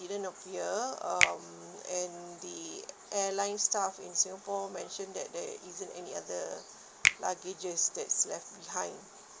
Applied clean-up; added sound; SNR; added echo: none; Finger snapping; 0 dB; none.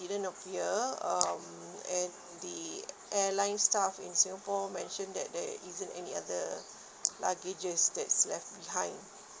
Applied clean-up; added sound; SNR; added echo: neural mask model Resemble Enhance denoiser.